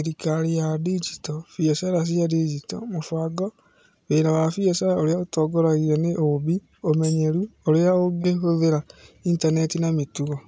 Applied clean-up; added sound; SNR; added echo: none; Tambourine; 17 dB; none.